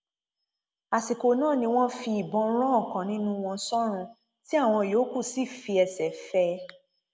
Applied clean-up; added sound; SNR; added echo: none; none; none; none.